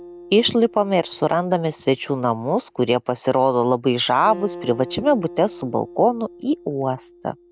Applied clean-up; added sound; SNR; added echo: none; Acoustic guitar; 19 dB; none.